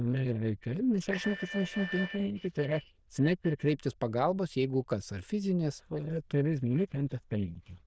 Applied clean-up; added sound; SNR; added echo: neural diffusion model UNIVERSE++.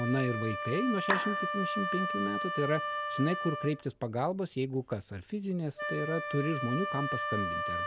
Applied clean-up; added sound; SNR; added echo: none; Wind instrument, woodwind instrument + Clapping; 2 dB; none.